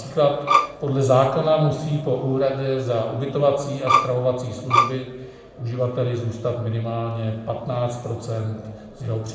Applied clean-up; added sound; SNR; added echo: none; Bowed string instrument; -1 dB; reverberation time 0.8 s.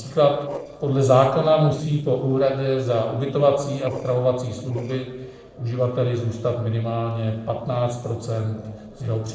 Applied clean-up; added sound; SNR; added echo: neural separator model SepFormer DNS4.